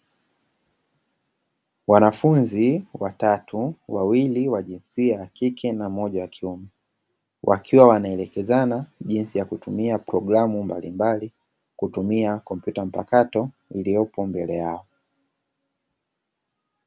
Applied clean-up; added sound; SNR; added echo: none; none; none; none.